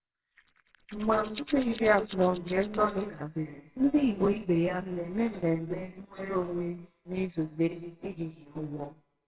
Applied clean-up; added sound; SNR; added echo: neural separator model SepFormer WHAMR!.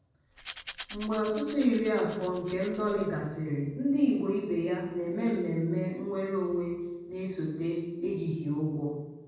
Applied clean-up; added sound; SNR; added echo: none; Rattle / Rattle (instrument); 17 dB; reverberation time 1.1 s.